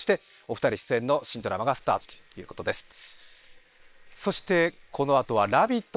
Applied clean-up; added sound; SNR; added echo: neural separator model SepFormer WHAM!.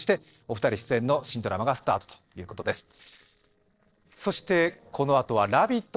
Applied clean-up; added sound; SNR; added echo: neural separator model SepFormer DNS4.